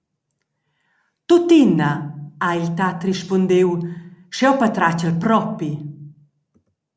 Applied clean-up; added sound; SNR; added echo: none; none; none; none.